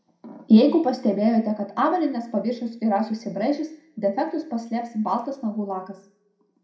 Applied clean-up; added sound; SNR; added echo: none; none; none; reverberation time 0.5 s.